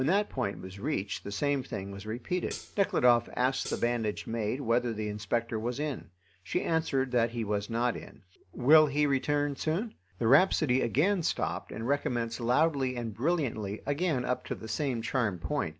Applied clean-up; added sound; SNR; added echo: none; Hi-hat; 15 dB; none.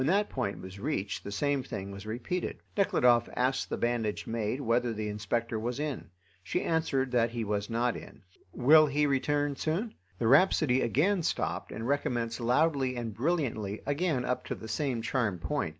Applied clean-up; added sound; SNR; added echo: none; none; none; none.